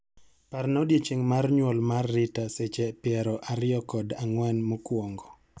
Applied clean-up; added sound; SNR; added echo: none; none; none; none.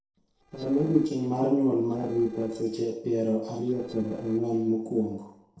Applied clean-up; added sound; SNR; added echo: neural separator model SepFormer DNS4.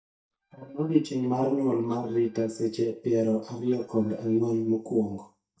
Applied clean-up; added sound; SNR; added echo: neural mask model DeepFilterNet 3.